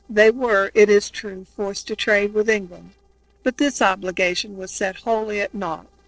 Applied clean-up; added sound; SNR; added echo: neural separator model SepFormer DNS4.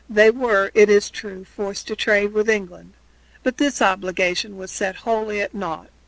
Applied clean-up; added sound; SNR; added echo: none; none; none; none.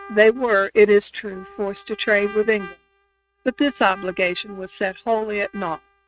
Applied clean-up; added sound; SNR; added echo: neural mask model RNNoise.